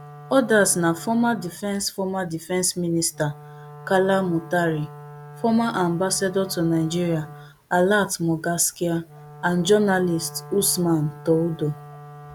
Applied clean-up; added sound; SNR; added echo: none; Wind instrument, woodwind instrument; 19 dB; none.